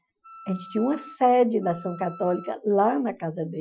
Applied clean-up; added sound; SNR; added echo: classical method Wiener filter.